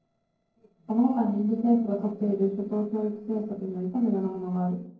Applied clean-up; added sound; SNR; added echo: neural separator model SepFormer DNS4.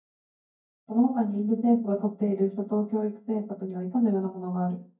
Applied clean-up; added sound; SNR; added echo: neural mask model DeepFilterNet 3.